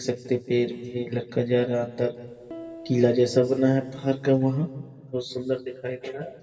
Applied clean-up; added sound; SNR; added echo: none; Piano; 18 dB; reverberation time 2.6 s.